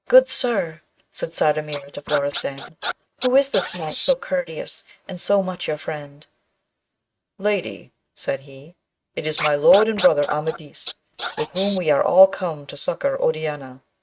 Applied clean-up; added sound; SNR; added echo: neural mask model RNNoise.